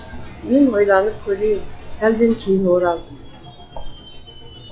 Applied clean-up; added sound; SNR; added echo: classical method log-MMSE.